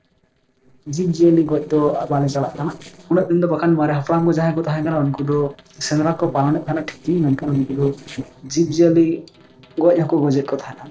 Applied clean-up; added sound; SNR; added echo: neural separator model SepFormer DNS4.